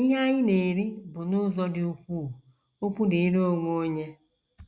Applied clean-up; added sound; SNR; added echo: none; none; none; none.